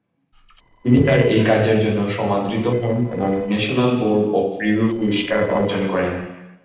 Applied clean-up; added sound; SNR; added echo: neural separator model SepFormer DNS4.